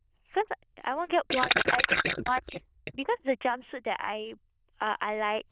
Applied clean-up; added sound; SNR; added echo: neural diffusion model UNIVERSE++.